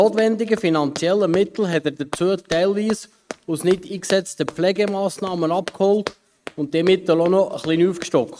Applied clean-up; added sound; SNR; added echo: neural mask model RNNoise.